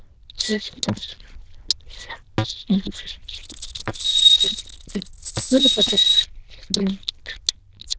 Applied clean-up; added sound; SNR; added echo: neural diffusion model UNIVERSE++.